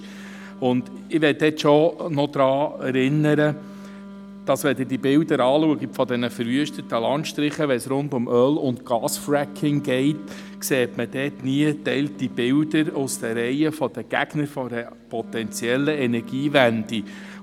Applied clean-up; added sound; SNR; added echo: none; Wind instrument, woodwind instrument; 18 dB; none.